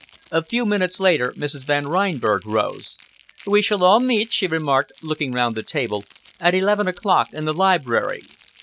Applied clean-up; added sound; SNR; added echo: none; Crackle; 19 dB; none.